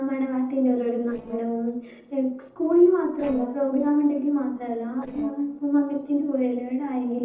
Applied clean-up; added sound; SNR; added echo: neural separator model SepFormer DNS4.